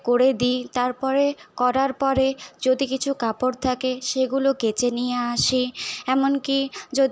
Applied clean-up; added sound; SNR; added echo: none; none; none; none.